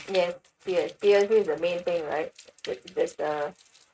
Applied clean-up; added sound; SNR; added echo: neural mask model RNNoise.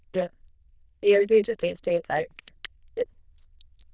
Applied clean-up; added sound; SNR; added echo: neural diffusion model UNIVERSE++.